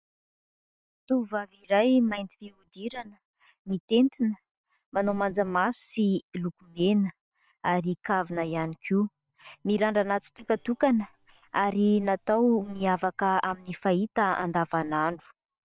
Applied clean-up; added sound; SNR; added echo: neural separator model SepFormer WHAM!.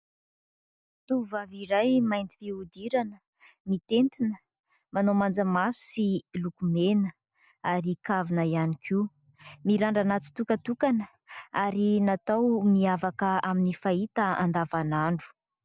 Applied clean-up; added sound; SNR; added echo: none; none; none; none.